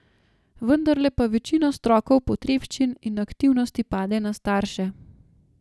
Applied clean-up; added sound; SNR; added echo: none; none; none; none.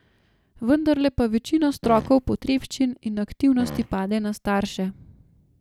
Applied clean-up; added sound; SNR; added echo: none; Fart; 12 dB; none.